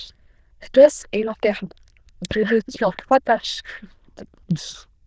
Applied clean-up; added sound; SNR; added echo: neural diffusion model UNIVERSE++.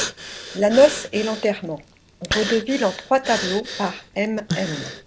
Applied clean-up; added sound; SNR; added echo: none; Breathing; 8 dB; none.